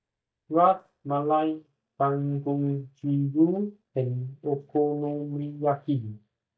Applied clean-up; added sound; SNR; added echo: neural mask model DeepFilterNet 3.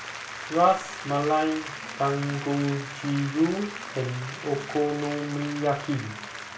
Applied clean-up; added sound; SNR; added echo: none; Applause; 10 dB; reverberation time 0.3 s.